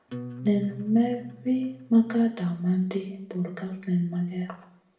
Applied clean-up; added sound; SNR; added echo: none; Acoustic guitar; 15 dB; reverberation time 0.7 s.